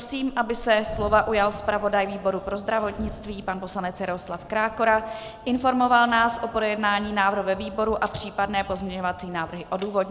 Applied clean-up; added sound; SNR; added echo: none; Thunderstorm; 18 dB; none.